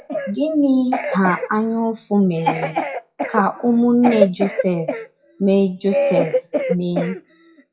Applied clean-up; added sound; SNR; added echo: classical method WPE with log-MMSE.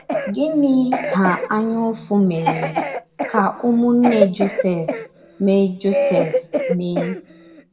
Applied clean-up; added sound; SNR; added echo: none; Cough; 4 dB; reverberation time 0.6 s.